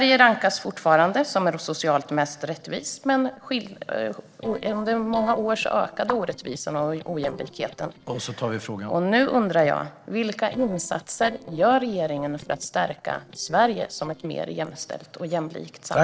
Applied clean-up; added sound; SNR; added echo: neural separator model SepFormer DNS4.